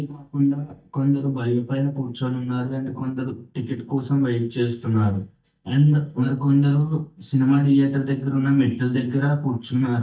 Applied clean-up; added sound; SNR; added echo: neural mask model DeepFilterNet 3.